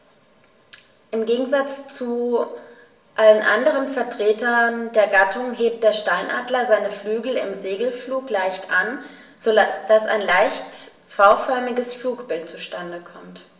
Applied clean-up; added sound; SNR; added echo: none; none; none; reverberation time 0.8 s.